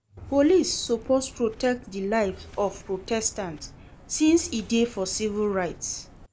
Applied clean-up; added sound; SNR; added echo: none; Subway, metro, underground; 19 dB; none.